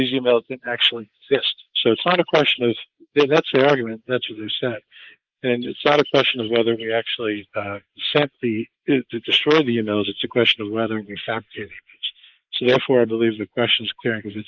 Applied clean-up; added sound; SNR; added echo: neural mask model Resemble Enhance denoiser.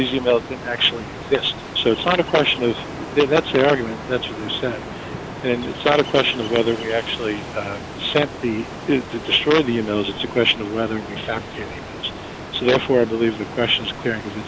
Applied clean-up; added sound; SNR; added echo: none; Ocean; 11 dB; none.